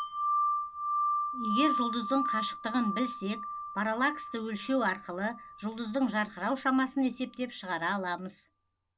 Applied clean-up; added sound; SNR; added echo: none; Wind chime; 3 dB; none.